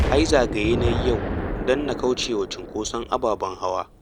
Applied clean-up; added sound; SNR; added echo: none; Explosion; 4 dB; none.